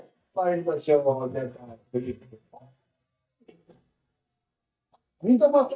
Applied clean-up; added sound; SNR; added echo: neural mask model DeepFilterNet 3.